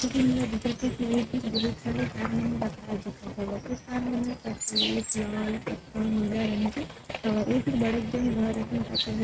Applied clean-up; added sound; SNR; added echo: neural mask model RNNoise.